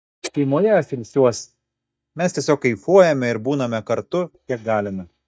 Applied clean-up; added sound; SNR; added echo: neural mask model DeepFilterNet 3.